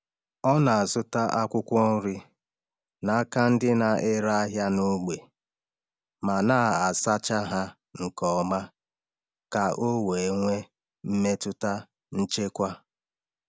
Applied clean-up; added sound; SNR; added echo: none; none; none; none.